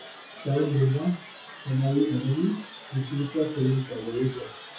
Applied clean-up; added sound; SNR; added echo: classical method WPE with log-MMSE.